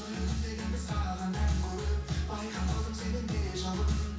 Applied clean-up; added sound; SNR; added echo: none; none; none; reverberation time 0.6 s.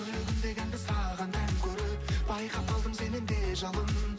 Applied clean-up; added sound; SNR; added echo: none; none; none; none.